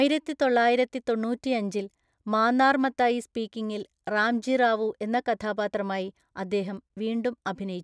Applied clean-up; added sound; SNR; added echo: none; none; none; none.